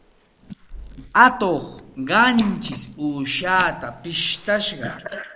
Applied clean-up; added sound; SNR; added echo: neural mask model Resemble Enhance denoiser.